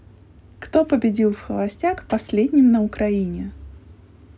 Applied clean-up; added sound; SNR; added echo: none; none; none; none.